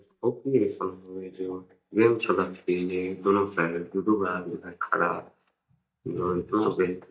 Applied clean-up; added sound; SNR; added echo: neural mask model DeepFilterNet 3.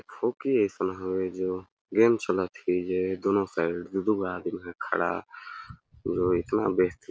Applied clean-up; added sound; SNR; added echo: none; none; none; none.